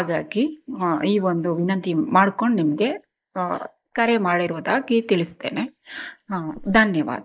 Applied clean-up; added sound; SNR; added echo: neural mask model Resemble Enhance denoiser.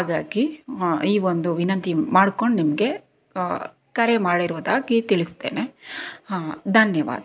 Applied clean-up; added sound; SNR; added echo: none; none; none; none.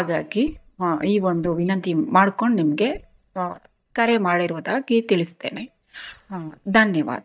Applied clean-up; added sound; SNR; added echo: neural mask model DeepFilterNet 3.